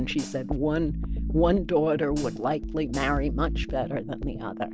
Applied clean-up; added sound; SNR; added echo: none; Hi-hat; 20 dB; none.